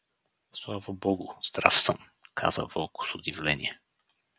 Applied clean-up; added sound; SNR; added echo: none; none; none; none.